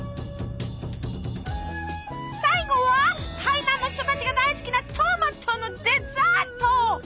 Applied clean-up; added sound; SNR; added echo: none; Piano + Subway, metro, underground / Train; 20 dB; none.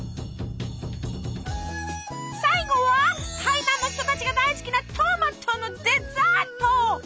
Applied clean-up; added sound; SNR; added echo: none; none; none; none.